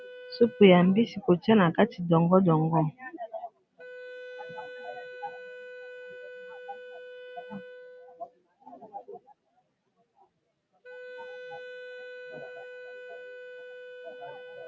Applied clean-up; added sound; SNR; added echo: none; Wind instrument, woodwind instrument; 17 dB; none.